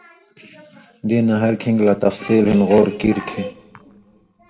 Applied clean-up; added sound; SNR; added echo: none; none; none; reverberation time 1.0 s.